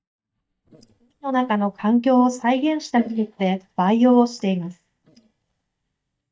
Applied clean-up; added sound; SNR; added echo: neural mask model DeepFilterNet 3.